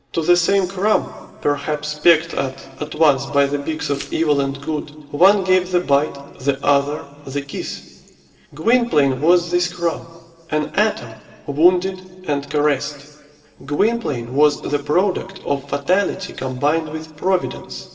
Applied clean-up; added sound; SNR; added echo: none; Glass; 20 dB; reverberation time 2.1 s.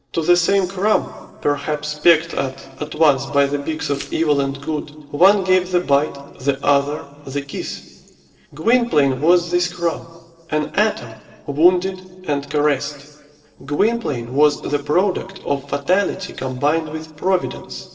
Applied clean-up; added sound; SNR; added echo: neural separator model SepFormer DNS4.